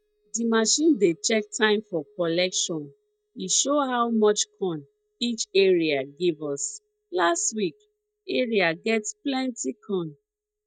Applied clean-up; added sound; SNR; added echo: neural mask model DeepFilterNet 3.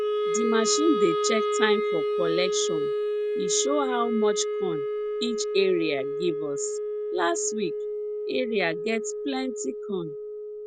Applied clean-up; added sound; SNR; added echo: none; Wind instrument, woodwind instrument; 0 dB; none.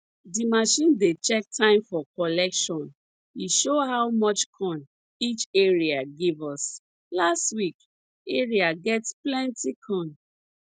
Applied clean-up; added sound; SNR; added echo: none; none; none; none.